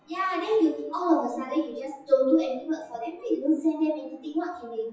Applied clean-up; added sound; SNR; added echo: classical method WPE with log-MMSE.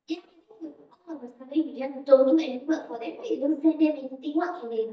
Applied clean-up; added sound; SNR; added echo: neural mask model DeepFilterNet 3.